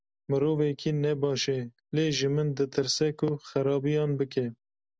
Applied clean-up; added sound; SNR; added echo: none; none; none; none.